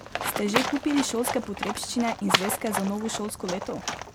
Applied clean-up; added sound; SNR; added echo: none; Livestock, farm animals, working animals; 2 dB; none.